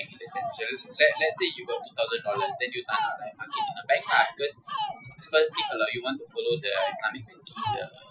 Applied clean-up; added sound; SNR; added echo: classical method Wiener filter.